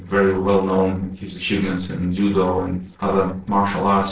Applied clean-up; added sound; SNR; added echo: neural separator model SepFormer DNS4.